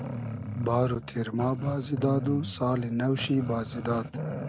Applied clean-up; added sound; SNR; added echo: none; Growling; 8 dB; none.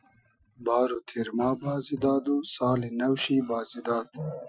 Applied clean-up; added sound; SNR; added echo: classical method Wiener filter.